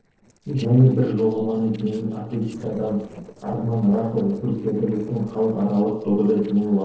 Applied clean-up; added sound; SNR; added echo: neural separator model SepFormer DNS4.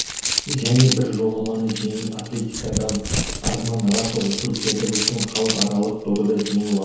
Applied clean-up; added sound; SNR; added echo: none; Crumpling, crinkling; 5 dB; reverberation time 2.2 s.